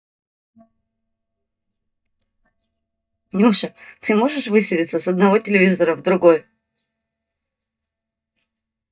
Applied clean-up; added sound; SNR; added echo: neural mask model DeepFilterNet 3.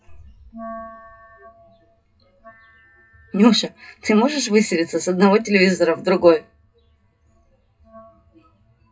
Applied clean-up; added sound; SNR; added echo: classical method WPE with log-MMSE.